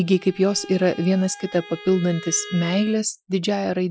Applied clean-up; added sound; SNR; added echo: classical method Wiener filter.